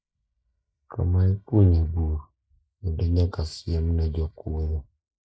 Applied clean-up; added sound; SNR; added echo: neural mask model Resemble Enhance denoiser.